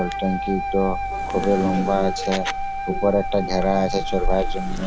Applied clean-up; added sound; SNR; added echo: none; Wind instrument, woodwind instrument + Accelerating, revving, vroom; 2 dB; none.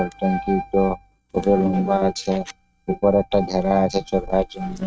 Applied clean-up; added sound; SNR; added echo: neural mask model RNNoise.